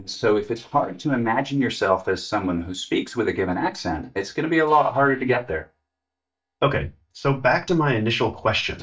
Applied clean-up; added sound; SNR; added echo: neural mask model DeepFilterNet 3.